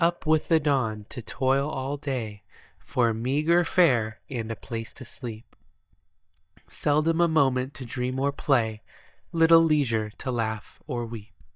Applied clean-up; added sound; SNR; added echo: neural mask model DeepFilterNet 3.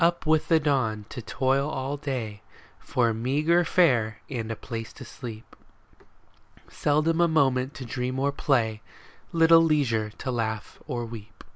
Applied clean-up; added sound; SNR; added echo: none; none; none; none.